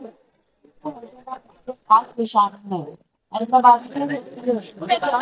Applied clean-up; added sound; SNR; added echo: neural mask model DeepFilterNet 3.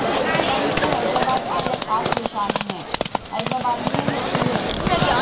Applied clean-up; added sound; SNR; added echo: none; Livestock, farm animals, working animals; -5 dB; reverberation time 0.2 s.